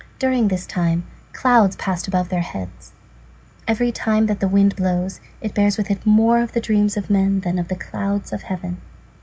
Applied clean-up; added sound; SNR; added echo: none; none; none; none.